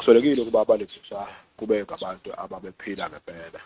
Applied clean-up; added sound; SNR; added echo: neural mask model RNNoise.